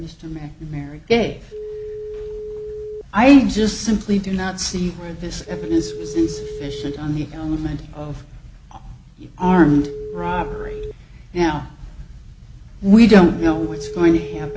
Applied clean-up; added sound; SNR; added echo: none; Telephone; 14 dB; none.